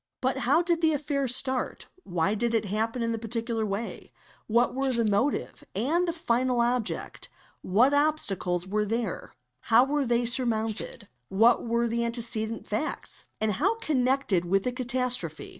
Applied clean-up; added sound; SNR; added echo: neural mask model RNNoise.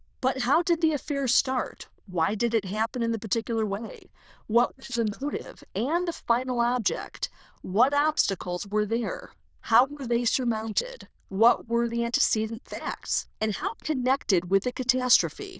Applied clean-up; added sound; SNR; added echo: neural diffusion model UNIVERSE++.